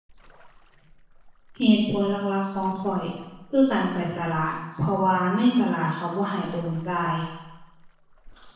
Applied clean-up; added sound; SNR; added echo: neural separator model SepFormer DNS4.